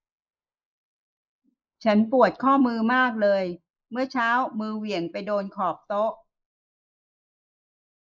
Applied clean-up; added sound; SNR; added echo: neural mask model Resemble Enhance denoiser.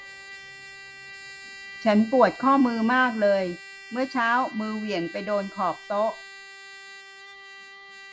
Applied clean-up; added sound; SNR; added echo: none; Trumpet; 17 dB; none.